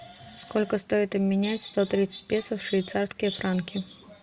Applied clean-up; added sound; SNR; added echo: none; none; none; none.